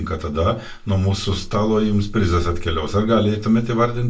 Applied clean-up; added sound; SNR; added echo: none; none; none; reverberation time 0.2 s.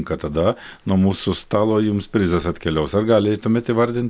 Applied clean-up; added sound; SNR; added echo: none; none; none; none.